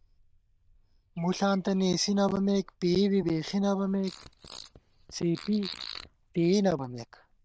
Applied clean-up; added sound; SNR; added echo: neural diffusion model UNIVERSE++.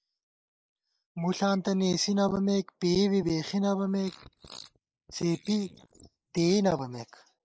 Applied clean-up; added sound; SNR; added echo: neural mask model Resemble Enhance denoiser.